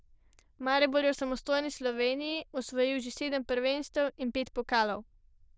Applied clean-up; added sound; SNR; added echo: neural diffusion model UNIVERSE++.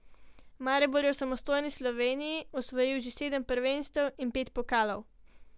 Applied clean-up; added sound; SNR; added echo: none; none; none; none.